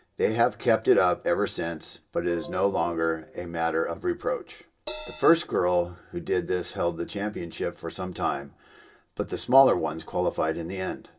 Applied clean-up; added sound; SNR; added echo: none; Crash cymbal; 12 dB; reverberation time 0.2 s.